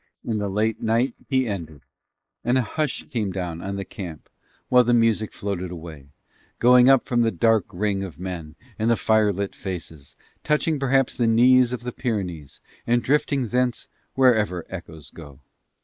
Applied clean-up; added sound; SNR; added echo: neural mask model Resemble Enhance denoiser.